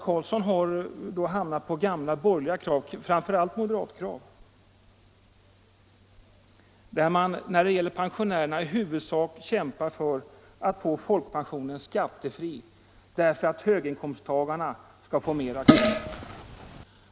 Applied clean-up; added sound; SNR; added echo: none; Fart; -4 dB; none.